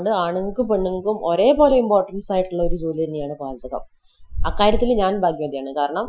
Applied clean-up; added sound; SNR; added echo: classical method Wiener filter.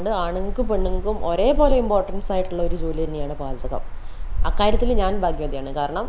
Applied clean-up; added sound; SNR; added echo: none; Cricket; -2 dB; none.